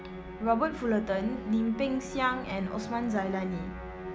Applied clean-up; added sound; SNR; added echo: none; Musical instrument; 11 dB; none.